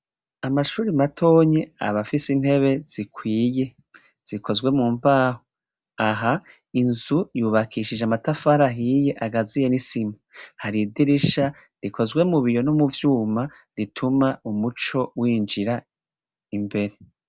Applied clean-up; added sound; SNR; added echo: none; none; none; none.